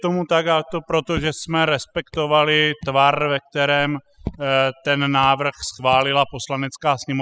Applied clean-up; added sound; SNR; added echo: classical method spectral subtraction.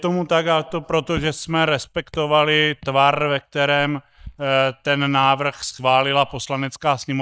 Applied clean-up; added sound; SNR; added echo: neural mask model DeepFilterNet 3.